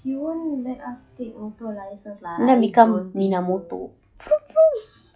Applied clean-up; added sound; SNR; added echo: classical method log-MMSE.